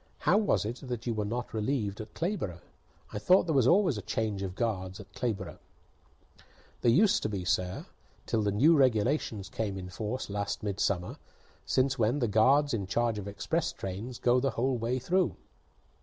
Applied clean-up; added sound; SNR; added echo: none; none; none; none.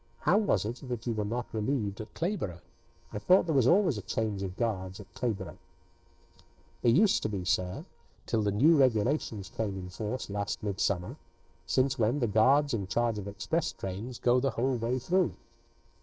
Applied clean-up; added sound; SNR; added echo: neural separator model SepFormer DNS4.